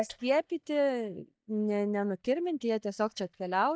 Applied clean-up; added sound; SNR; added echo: neural mask model DeepFilterNet 3.